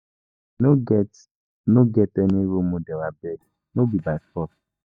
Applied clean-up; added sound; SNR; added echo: neural mask model DeepFilterNet 3.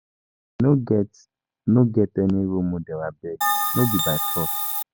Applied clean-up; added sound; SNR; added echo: none; Bell; 0 dB; none.